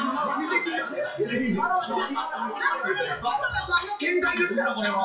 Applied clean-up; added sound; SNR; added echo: classical method WPE with log-MMSE.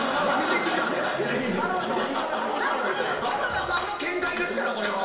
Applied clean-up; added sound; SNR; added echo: none; Bowed string instrument; 17 dB; reverberation time 1.0 s.